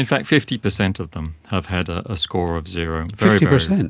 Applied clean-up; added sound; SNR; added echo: none; none; none; none.